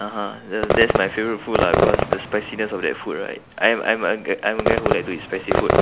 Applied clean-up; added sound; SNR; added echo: none; Fireworks; 0 dB; none.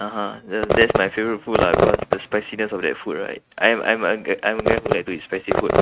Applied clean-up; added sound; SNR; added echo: neural mask model RNNoise.